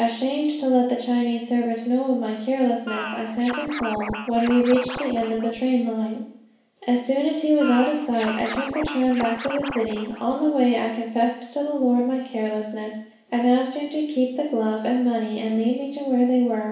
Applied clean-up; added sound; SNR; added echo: none; Scratching (performance technique); 11 dB; reverberation time 0.7 s.